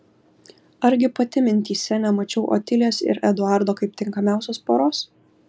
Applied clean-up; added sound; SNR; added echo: none; none; none; none.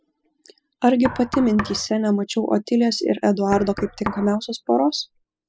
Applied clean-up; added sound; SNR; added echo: classical method spectral subtraction.